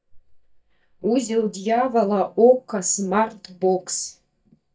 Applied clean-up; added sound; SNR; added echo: neural mask model DeepFilterNet 3.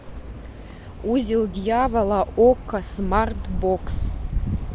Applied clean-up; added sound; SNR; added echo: none; none; none; none.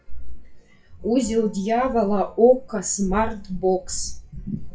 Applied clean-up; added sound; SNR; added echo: classical method WPE with log-MMSE.